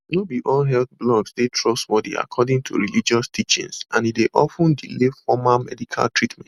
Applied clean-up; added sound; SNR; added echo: none; none; none; none.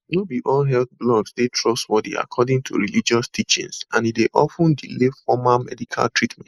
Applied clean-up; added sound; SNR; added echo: neural mask model Resemble Enhance denoiser.